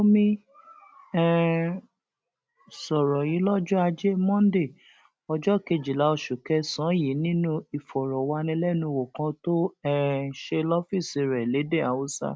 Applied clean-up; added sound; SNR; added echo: none; none; none; none.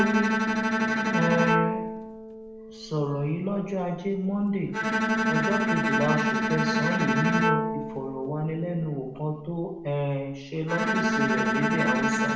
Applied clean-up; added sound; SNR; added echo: none; Bowed string instrument; -2 dB; reverberation time 0.7 s.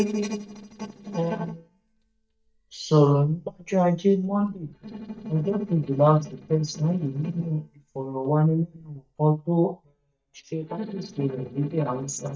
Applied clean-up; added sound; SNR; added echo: neural mask model DeepFilterNet 3.